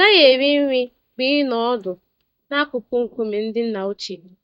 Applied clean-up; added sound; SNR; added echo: neural mask model DeepFilterNet 3.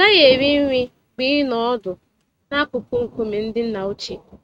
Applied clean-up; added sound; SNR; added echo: neural mask model RNNoise.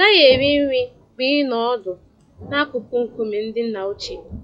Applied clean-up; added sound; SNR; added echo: classical method log-MMSE.